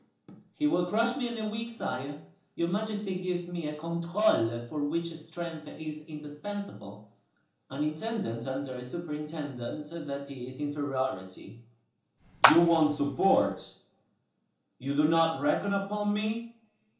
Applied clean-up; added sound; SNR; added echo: none; Water / Splash, splatter; -2 dB; reverberation time 1.2 s.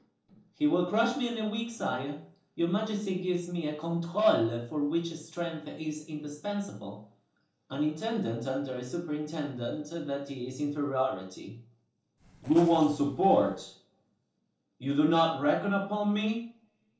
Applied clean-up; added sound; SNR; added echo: neural separator model SepFormer DNS4.